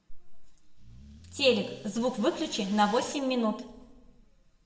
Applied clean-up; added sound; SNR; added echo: none; Accelerating, revving, vroom / Car; 18 dB; reverberation time 0.7 s.